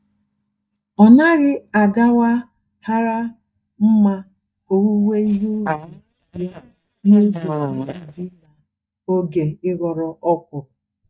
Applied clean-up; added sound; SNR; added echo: neural mask model DeepFilterNet 3.